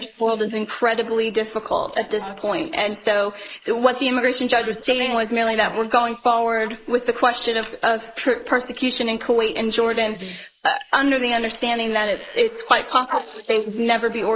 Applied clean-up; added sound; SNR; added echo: neural mask model Resemble Enhance denoiser.